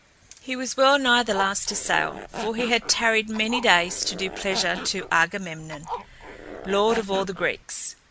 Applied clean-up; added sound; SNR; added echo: none; Zipper (clothing); 12 dB; none.